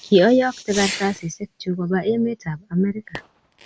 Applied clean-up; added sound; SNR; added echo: none; Fireworks; 15 dB; none.